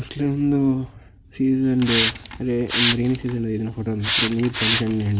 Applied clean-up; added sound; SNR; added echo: none; Hiss; 5 dB; none.